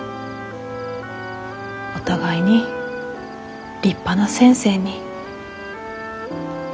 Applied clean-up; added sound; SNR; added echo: none; Wind instrument, woodwind instrument; 19 dB; none.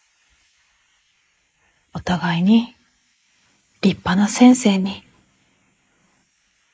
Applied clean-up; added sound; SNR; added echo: neural mask model Resemble Enhance denoiser.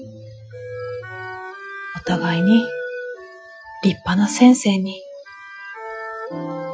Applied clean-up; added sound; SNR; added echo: classical method Wiener filter.